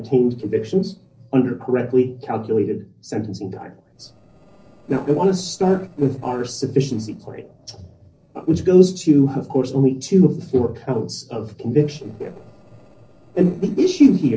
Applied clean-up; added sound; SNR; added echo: neural separator model SepFormer DNS4.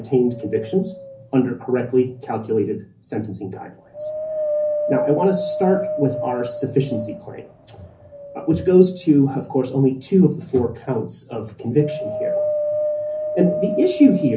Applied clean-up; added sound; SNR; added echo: none; Wind; 7 dB; reverberation time 0.5 s.